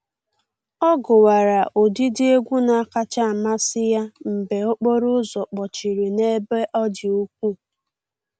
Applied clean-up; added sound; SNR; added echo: none; none; none; none.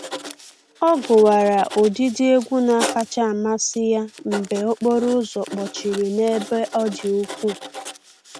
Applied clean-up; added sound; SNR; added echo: none; Writing; 14 dB; none.